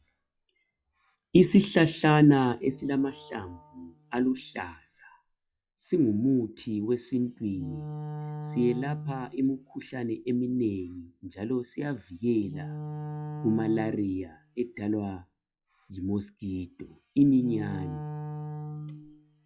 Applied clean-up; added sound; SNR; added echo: classical method log-MMSE.